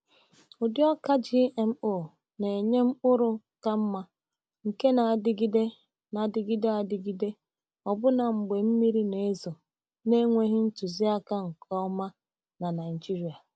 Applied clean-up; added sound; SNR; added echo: none; none; none; none.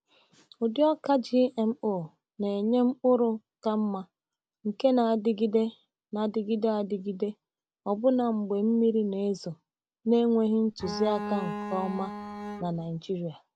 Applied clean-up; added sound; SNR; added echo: none; Bowed string instrument; 8 dB; none.